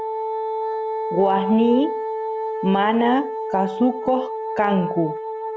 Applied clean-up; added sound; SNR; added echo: none; Wind instrument, woodwind instrument; 4 dB; none.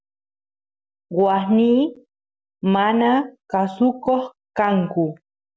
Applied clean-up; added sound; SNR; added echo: none; none; none; none.